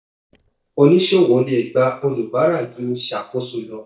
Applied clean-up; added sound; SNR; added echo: neural mask model DeepFilterNet 3.